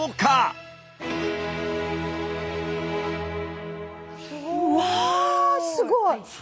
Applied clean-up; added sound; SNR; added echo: none; none; none; none.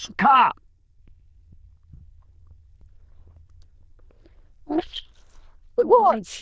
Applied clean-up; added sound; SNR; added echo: neural diffusion model UNIVERSE++.